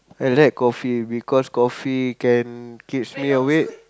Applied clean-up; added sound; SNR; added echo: none; none; none; none.